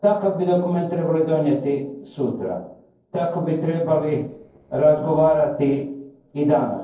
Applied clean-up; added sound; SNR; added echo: neural separator model SepFormer DNS4.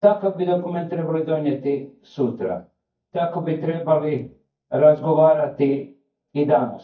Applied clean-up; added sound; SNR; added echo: neural mask model DeepFilterNet 3.